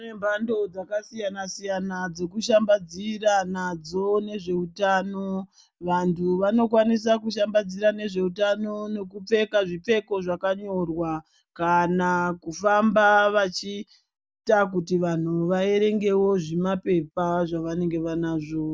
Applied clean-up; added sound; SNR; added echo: none; none; none; none.